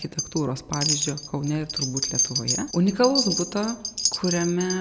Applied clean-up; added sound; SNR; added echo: none; Wind chime; 3 dB; none.